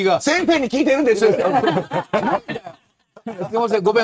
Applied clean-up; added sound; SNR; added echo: neural mask model RNNoise.